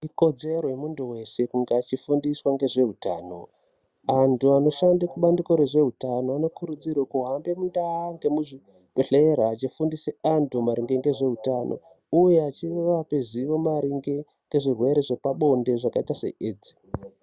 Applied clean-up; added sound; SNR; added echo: none; none; none; none.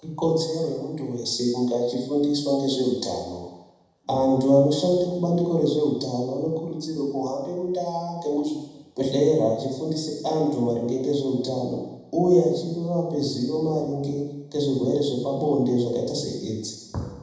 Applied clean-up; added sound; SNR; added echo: none; none; none; reverberation time 1.0 s.